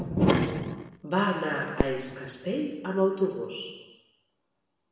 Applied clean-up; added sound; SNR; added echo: none; Fireworks; 11 dB; reverberation time 1.2 s.